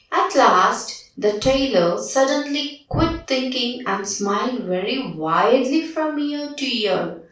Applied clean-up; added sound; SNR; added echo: none; none; none; reverberation time 0.4 s.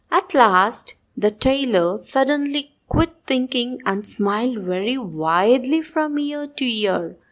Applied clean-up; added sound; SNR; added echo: none; none; none; none.